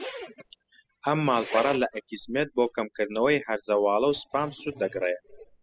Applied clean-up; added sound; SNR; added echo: classical method spectral subtraction.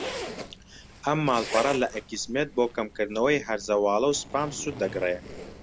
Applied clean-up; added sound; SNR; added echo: none; Zipper (clothing); 12 dB; none.